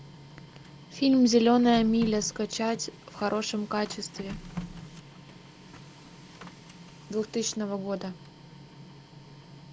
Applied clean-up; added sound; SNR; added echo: none; Printer; 16 dB; none.